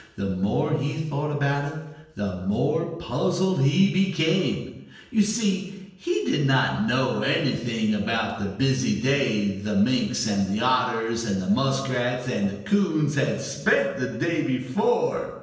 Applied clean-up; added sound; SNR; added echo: none; none; none; reverberation time 0.8 s.